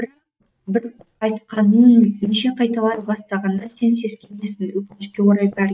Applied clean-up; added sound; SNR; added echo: neural mask model DeepFilterNet 3.